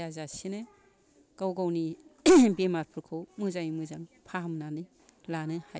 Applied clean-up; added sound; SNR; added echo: none; none; none; none.